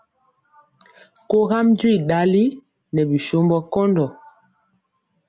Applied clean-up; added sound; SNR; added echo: none; none; none; none.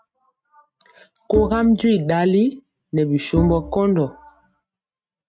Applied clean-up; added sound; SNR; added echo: neural mask model RNNoise.